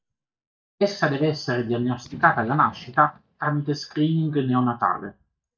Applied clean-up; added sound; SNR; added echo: neural mask model DeepFilterNet 3.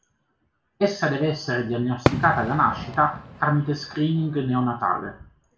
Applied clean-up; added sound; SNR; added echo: none; Fireworks; 6 dB; reverberation time 0.4 s.